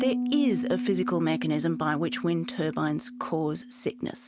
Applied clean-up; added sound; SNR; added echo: neural mask model RNNoise.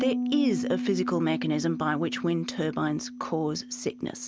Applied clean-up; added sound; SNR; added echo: none; Piano; 5 dB; none.